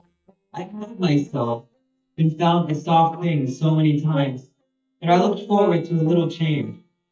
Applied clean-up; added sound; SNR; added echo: neural mask model DeepFilterNet 3.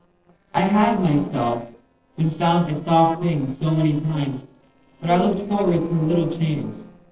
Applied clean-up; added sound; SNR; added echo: neural separator model SepFormer DNS4.